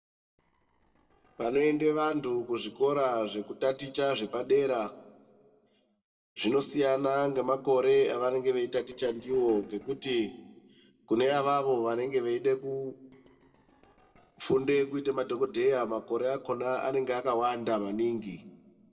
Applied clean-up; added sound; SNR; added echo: neural separator model SepFormer DNS4.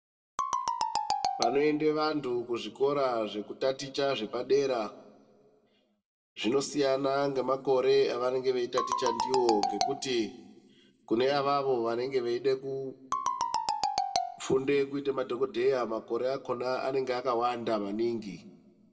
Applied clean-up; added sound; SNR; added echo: none; Marimba, xylophone; 2 dB; reverberation time 0.9 s.